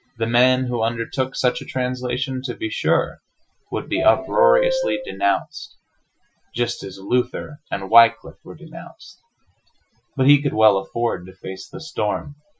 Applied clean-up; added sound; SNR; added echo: classical method Wiener filter.